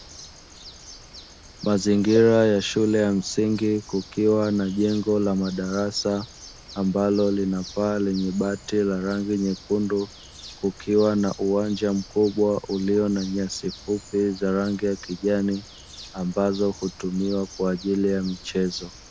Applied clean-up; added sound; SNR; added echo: none; Bird; 20 dB; none.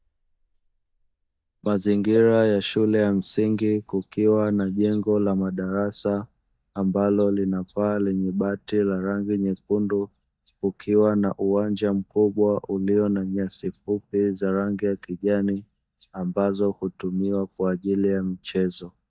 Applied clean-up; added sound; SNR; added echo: neural mask model DeepFilterNet 3.